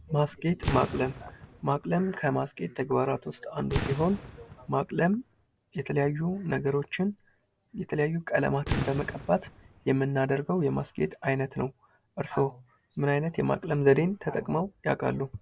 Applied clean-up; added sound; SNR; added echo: none; Fireworks; 8 dB; none.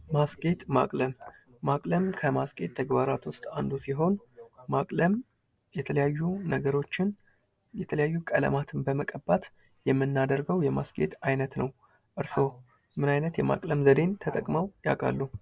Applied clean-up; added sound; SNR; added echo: none; none; none; none.